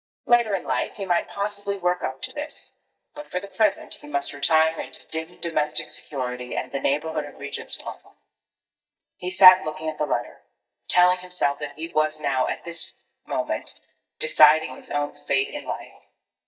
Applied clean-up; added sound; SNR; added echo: neural mask model DeepFilterNet 3.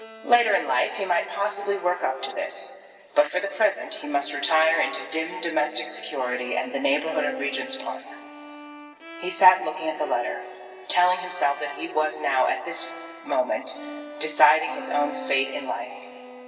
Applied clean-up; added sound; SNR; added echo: none; Bowed string instrument; 16 dB; reverberation time 2.6 s.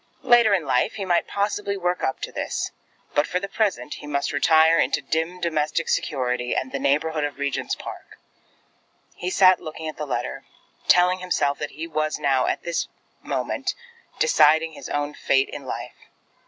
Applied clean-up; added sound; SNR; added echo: none; none; none; none.